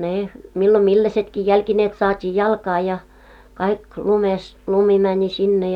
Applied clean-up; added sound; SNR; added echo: none; none; none; none.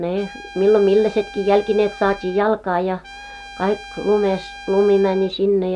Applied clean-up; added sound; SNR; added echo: none; Trumpet; 19 dB; none.